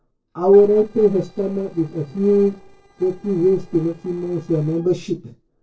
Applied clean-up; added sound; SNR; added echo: neural separator model SepFormer DNS4.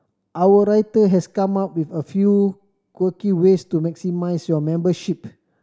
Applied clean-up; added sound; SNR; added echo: none; none; none; none.